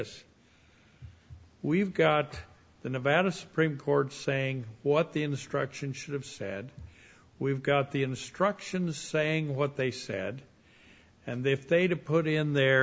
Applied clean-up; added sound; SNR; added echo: none; none; none; none.